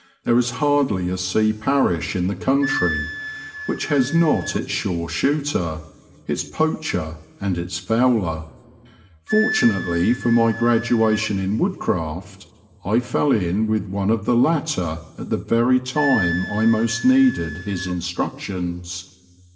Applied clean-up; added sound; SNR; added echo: none; Wind instrument, woodwind instrument; 13 dB; reverberation time 2.6 s.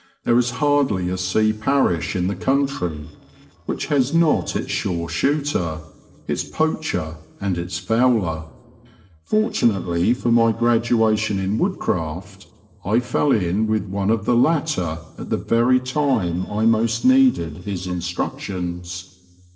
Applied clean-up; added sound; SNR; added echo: neural separator model SepFormer DNS4.